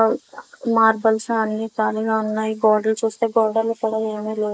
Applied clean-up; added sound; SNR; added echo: neural mask model Resemble Enhance denoiser.